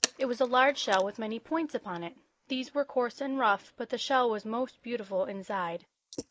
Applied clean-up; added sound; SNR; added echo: neural mask model Resemble Enhance denoiser.